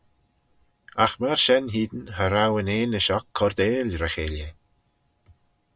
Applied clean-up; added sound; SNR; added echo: none; none; none; none.